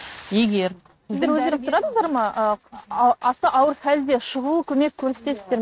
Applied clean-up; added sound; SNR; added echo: neural mask model RNNoise.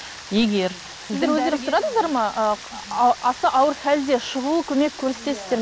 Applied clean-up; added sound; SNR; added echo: none; Rain; 16 dB; none.